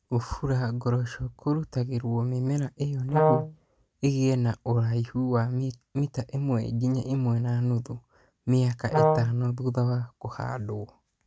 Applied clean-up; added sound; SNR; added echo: none; Brass instrument; -3 dB; none.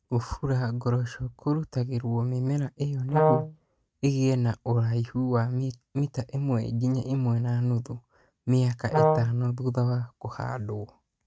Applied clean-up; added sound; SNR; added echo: neural mask model RNNoise.